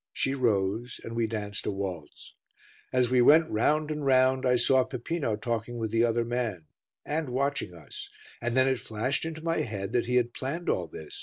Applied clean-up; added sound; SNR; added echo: none; none; none; none.